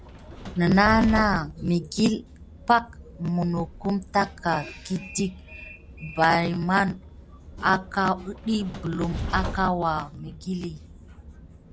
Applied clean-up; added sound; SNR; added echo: none; Train; 12 dB; none.